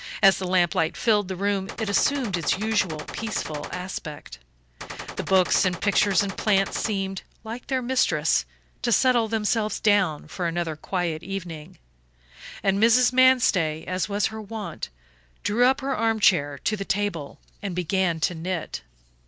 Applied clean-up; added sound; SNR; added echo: none; Gunshot, gunfire; 10 dB; none.